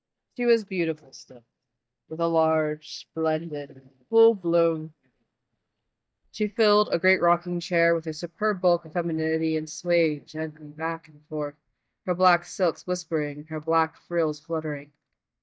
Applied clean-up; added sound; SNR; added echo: neural mask model DeepFilterNet 3.